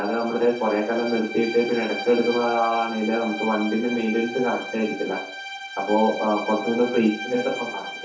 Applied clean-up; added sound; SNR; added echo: none; Bowed string instrument; 11 dB; reverberation time 0.5 s.